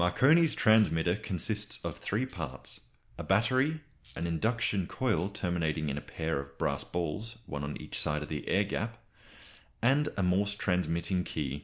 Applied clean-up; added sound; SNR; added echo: neural mask model Resemble Enhance denoiser.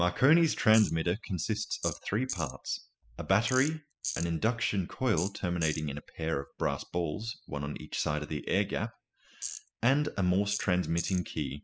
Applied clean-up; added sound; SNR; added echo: classical method spectral subtraction.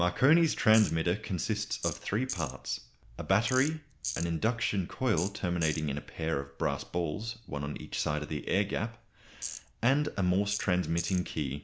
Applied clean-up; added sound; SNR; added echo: none; Tools; 14 dB; none.